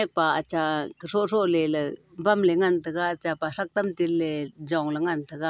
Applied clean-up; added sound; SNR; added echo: none; none; none; none.